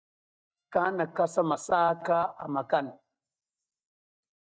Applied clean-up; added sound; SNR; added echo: neural mask model DeepFilterNet 3.